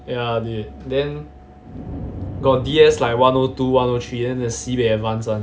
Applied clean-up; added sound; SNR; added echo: none; none; none; none.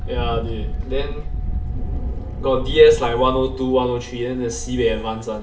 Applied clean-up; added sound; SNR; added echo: none; Wind; 6 dB; reverberation time 0.6 s.